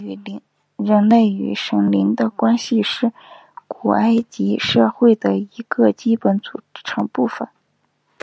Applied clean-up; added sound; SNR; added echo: none; none; none; none.